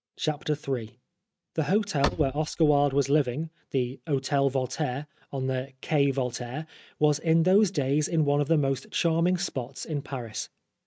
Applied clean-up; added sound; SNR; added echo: neural mask model RNNoise.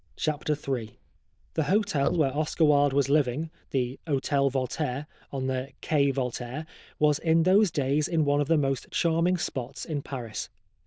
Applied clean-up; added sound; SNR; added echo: neural diffusion model UNIVERSE++.